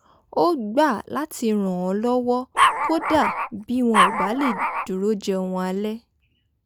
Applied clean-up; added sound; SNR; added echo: none; Dog; -2 dB; none.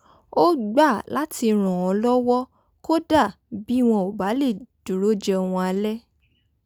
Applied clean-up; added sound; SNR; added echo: none; none; none; none.